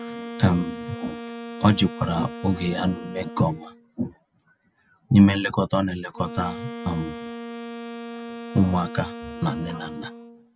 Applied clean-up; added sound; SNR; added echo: none; Wind instrument, woodwind instrument; 12 dB; none.